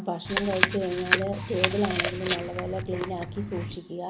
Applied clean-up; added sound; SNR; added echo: none; Chewing, mastication; 0 dB; none.